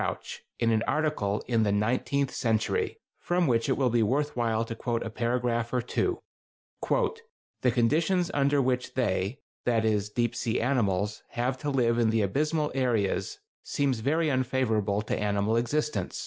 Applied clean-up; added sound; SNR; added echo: none; none; none; none.